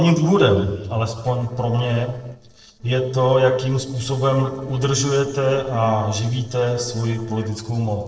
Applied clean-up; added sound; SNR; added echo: neural separator model SepFormer DNS4.